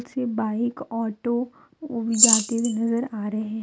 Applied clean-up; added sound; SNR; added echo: none; Rattle / Keys jangling; -2 dB; none.